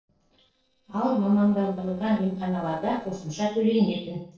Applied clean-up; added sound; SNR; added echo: neural separator model SepFormer DNS4.